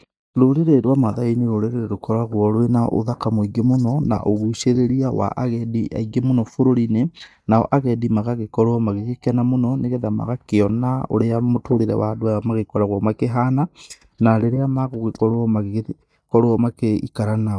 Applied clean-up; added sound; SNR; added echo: neural mask model DeepFilterNet 3.